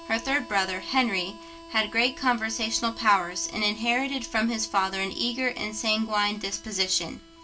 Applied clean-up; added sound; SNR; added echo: none; Harmonica; 19 dB; reverberation time 0.2 s.